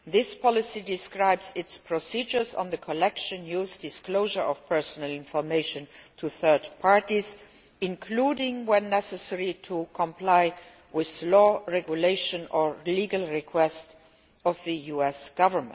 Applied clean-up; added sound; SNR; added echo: none; none; none; none.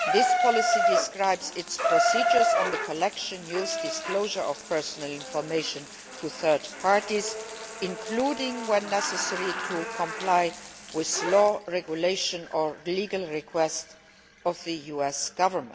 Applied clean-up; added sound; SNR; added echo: none; Bathtub (filling or washing) / Water tap, faucet; 2 dB; none.